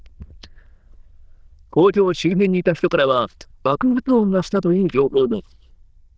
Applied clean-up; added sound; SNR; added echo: neural diffusion model UNIVERSE++.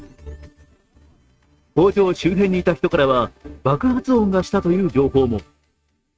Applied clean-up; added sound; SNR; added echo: neural mask model RNNoise.